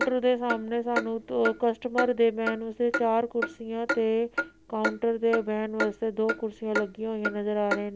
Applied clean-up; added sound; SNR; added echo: none; Clock; 7 dB; none.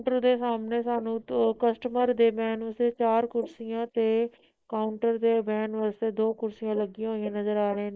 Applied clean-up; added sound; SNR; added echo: neural mask model Resemble Enhance denoiser.